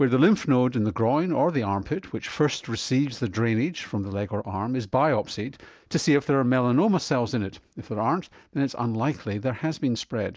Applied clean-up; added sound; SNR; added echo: none; none; none; none.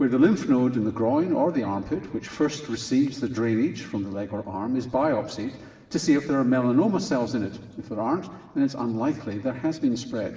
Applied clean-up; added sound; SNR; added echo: none; none; none; reverberation time 1.6 s.